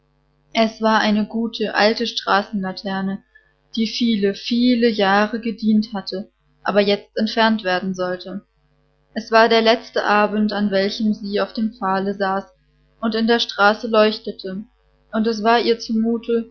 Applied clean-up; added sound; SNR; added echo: none; none; none; none.